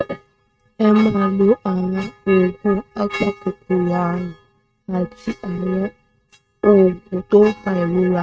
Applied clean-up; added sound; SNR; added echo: neural mask model RNNoise.